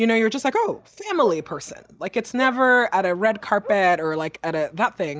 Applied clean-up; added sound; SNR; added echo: neural mask model DeepFilterNet 3.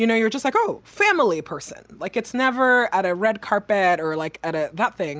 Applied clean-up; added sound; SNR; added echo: none; none; none; none.